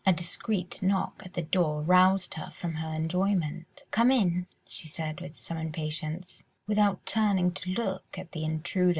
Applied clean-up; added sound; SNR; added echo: none; none; none; none.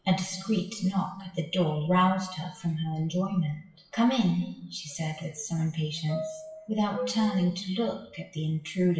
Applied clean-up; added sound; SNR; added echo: classical method WPE with log-MMSE.